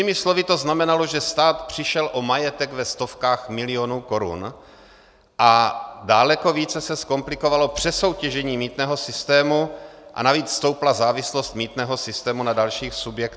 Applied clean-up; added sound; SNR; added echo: none; none; none; none.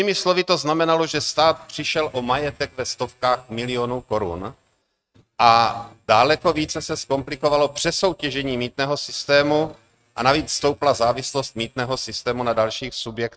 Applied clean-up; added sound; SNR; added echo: neural mask model RNNoise.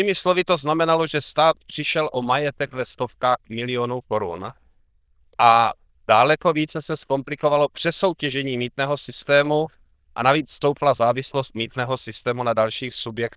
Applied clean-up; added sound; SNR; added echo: neural diffusion model UNIVERSE++.